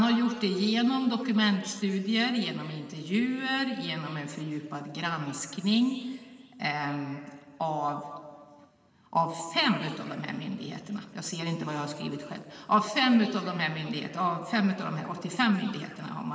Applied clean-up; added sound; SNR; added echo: none; none; none; reverberation time 2.0 s.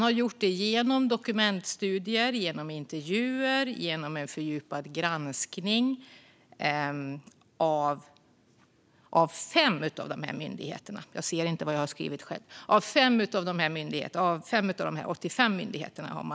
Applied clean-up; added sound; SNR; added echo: none; none; none; none.